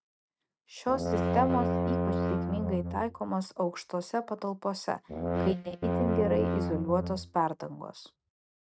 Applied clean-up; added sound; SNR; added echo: neural mask model RNNoise.